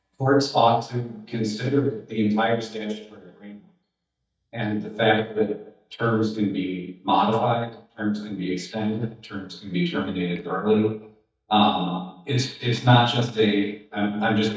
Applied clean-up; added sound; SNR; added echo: neural mask model DeepFilterNet 3.